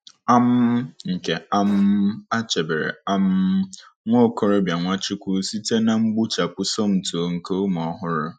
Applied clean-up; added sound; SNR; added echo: classical method Wiener filter.